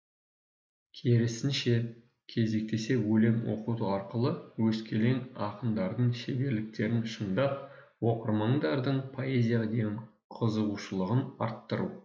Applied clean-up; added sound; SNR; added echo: none; none; none; none.